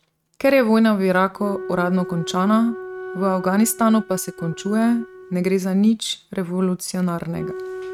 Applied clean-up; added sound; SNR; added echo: neural mask model RNNoise.